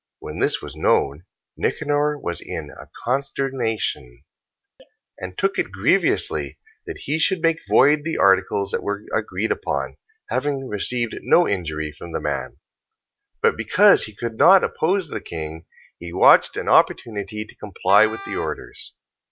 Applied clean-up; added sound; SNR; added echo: none; Wind instrument, woodwind instrument; 15 dB; none.